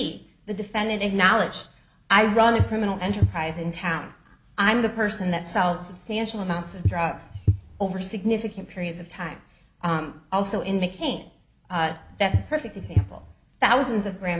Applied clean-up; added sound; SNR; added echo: none; Walk, footsteps / Bird vocalization, bird call, bird song; 4 dB; none.